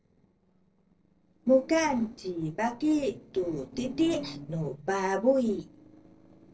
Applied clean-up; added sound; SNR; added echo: neural separator model SepFormer DNS4.